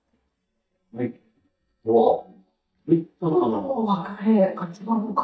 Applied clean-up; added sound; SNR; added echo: neural mask model DeepFilterNet 3.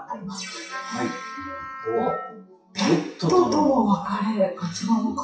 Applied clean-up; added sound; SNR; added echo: classical method WPE with log-MMSE.